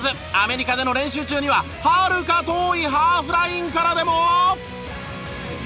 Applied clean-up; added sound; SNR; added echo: none; none; none; none.